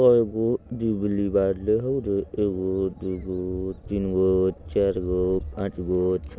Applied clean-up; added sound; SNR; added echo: none; none; none; none.